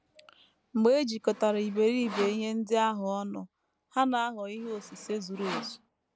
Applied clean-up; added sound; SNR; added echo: none; Sawing; 13 dB; none.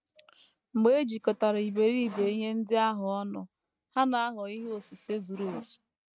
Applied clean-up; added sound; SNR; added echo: neural mask model RNNoise.